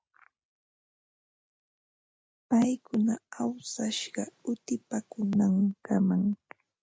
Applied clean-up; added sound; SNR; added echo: none; none; none; none.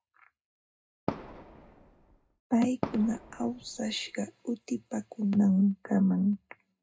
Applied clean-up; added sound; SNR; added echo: none; Fireworks; 10 dB; reverberation time 0.2 s.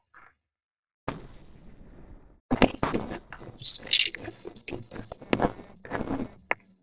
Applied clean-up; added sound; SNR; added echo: neural separator model SepFormer DNS4.